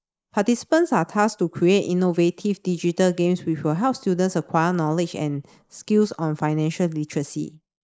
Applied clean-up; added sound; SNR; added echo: neural mask model Resemble Enhance denoiser.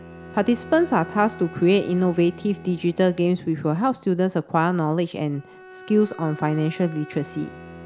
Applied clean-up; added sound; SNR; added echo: none; Bowed string instrument + Bowed string instrument; 18 dB; none.